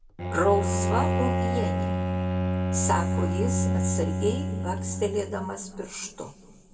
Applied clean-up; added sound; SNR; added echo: none; Bowed string instrument; -3 dB; reverberation time 1.7 s.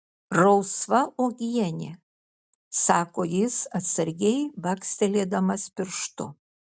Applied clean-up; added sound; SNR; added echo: none; none; none; none.